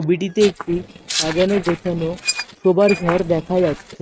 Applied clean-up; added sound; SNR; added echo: neural mask model RNNoise.